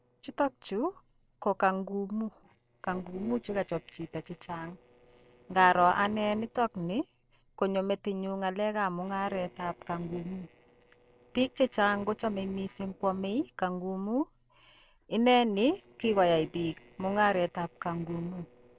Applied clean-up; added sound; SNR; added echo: neural separator model SepFormer DNS4.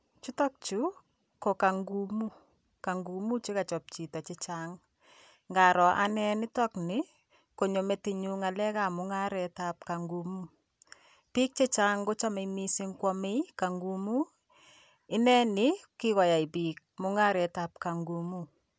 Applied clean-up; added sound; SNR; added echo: none; none; none; none.